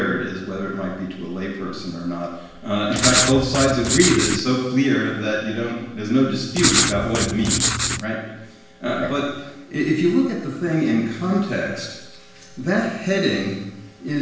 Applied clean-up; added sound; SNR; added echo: none; Writing; -1 dB; reverberation time 0.9 s.